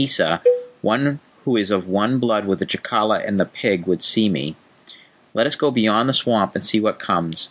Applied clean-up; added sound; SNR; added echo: none; Cowbell; 4 dB; none.